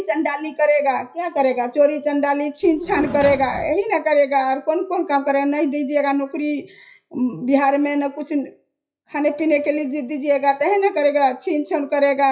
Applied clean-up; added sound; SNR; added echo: classical method WPE with log-MMSE.